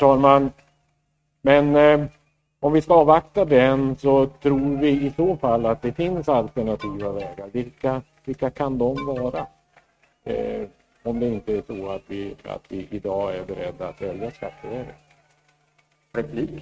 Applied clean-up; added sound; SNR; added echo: neural mask model RNNoise.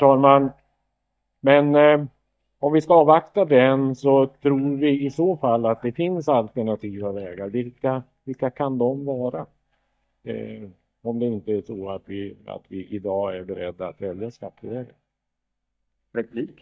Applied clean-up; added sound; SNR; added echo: neural mask model DeepFilterNet 3.